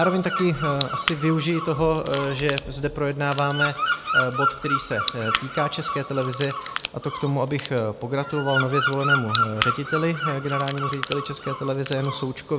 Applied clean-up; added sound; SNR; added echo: none; Crack / Crackle + Bird vocalization, bird call, bird song; 3 dB; none.